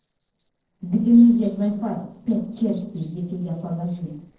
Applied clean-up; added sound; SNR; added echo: neural separator model SepFormer DNS4.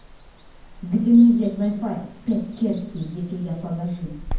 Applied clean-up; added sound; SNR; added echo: none; Water; 14 dB; reverberation time 0.9 s.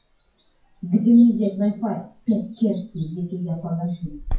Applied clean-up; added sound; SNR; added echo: classical method WPE with log-MMSE.